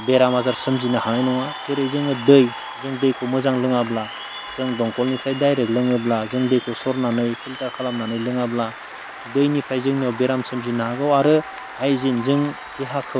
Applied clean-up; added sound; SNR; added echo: none; Applause / Cheering; 13 dB; none.